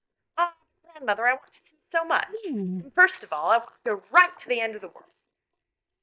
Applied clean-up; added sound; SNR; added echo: neural mask model DeepFilterNet 3.